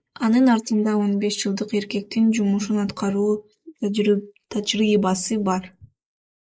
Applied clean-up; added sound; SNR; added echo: neural mask model Resemble Enhance denoiser.